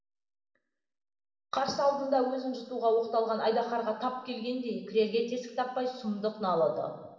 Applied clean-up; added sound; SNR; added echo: none; none; none; reverberation time 1.2 s.